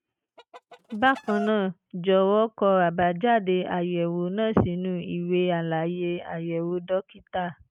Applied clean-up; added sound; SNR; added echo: neural mask model RNNoise.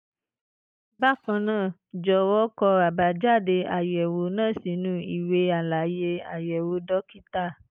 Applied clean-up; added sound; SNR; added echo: neural mask model DeepFilterNet 3.